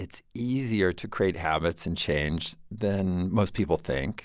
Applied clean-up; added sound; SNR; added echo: none; none; none; none.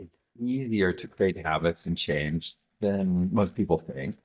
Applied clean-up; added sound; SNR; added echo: neural mask model DeepFilterNet 3.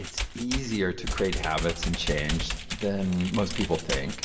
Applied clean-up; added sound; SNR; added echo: none; Computer keyboard; 4 dB; reverberation time 0.9 s.